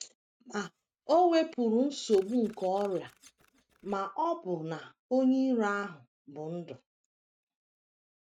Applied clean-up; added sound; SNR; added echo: neural mask model RNNoise.